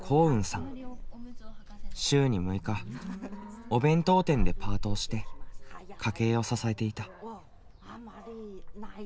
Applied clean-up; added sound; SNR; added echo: none; Dog; 4 dB; none.